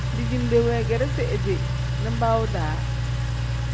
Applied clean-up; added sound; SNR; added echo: none; Engine; -2 dB; none.